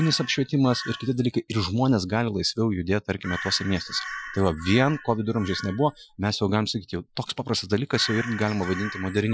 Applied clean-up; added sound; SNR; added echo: classical method Wiener filter.